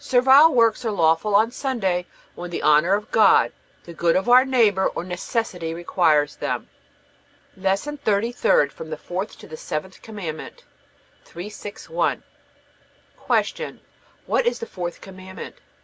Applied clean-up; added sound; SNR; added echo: none; none; none; none.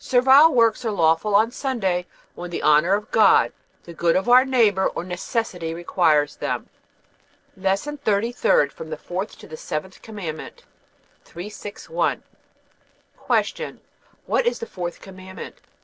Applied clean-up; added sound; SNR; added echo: neural separator model SepFormer DNS4.